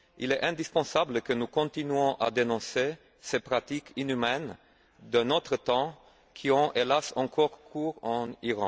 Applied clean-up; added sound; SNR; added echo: none; none; none; none.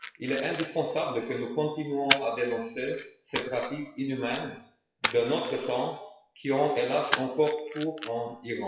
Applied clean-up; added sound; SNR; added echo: classical method WPE with log-MMSE.